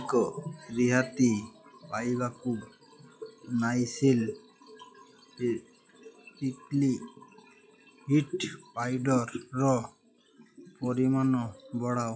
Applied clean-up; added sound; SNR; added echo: classical method log-MMSE.